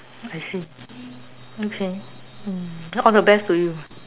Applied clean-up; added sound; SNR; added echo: none; none; none; none.